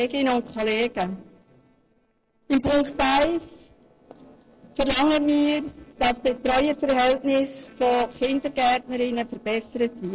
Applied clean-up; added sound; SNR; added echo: neural separator model SepFormer DNS4.